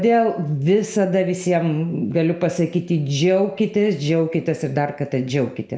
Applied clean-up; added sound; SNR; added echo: none; none; none; none.